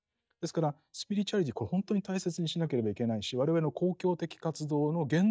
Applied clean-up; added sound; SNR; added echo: neural mask model DeepFilterNet 3.